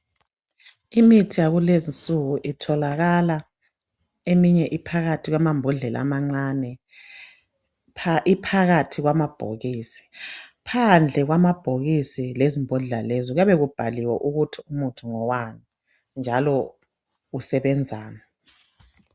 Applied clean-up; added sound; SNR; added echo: none; none; none; none.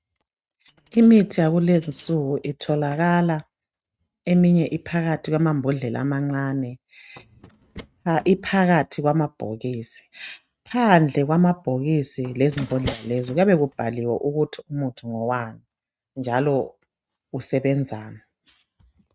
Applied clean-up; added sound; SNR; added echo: neural mask model RNNoise.